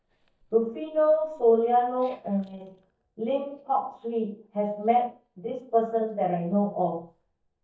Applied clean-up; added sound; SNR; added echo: neural mask model DeepFilterNet 3.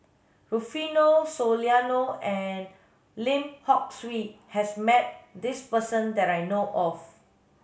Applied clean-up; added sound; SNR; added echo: none; none; none; none.